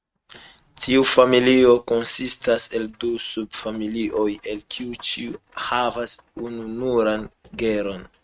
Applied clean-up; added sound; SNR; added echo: neural mask model RNNoise.